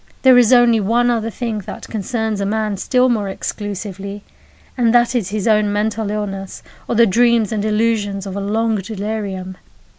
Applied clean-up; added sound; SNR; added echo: none; none; none; none.